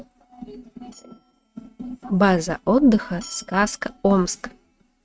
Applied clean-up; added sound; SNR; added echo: neural mask model RNNoise.